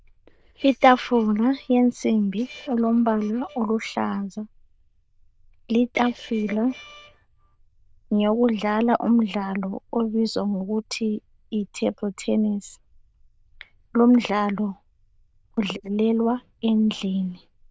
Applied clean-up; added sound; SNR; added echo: neural diffusion model UNIVERSE++.